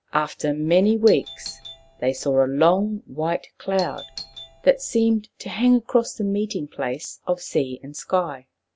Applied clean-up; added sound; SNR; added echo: none; Doorbell; 17 dB; none.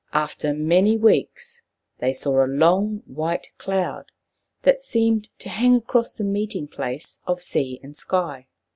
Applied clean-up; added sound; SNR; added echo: none; none; none; none.